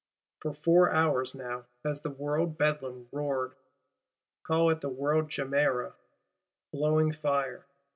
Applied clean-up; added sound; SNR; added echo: none; none; none; none.